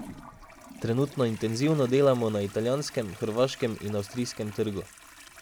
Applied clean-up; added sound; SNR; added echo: none; Toilet flush; 19 dB; none.